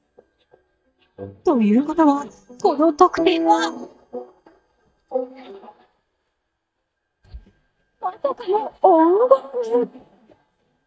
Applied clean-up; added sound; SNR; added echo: neural mask model DeepFilterNet 3.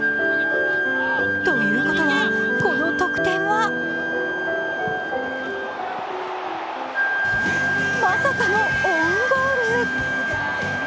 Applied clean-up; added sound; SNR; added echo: none; Wind instrument, woodwind instrument; -1 dB; none.